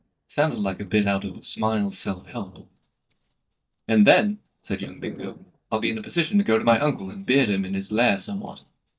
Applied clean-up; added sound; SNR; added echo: neural mask model DeepFilterNet 3.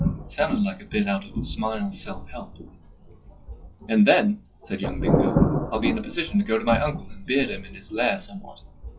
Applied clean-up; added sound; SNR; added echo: classical method WPE with log-MMSE.